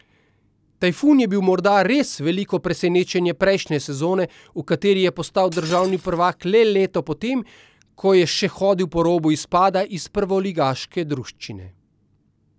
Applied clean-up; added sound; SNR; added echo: none; Shatter; 20 dB; none.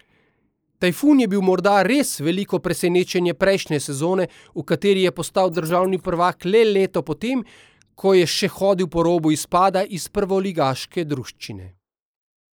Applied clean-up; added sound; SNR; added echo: neural mask model Resemble Enhance denoiser.